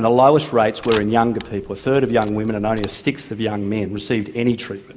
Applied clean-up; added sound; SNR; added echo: none; Camera; 17 dB; none.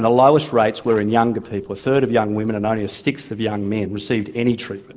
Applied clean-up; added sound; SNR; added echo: neural separator model SepFormer DNS4.